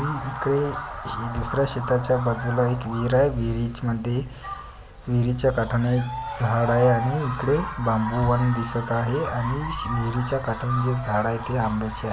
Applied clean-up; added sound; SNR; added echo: none; Bass drum; 18 dB; none.